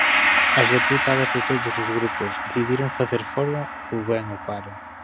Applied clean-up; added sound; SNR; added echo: none; Gong; -1 dB; none.